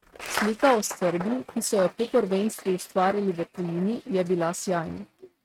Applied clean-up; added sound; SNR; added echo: neural mask model RNNoise.